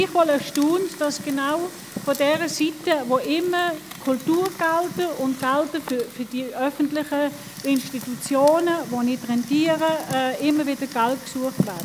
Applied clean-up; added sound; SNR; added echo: none; Fire; 13 dB; none.